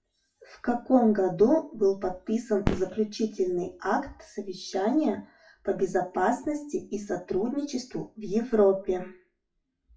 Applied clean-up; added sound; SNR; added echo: classical method WPE with log-MMSE.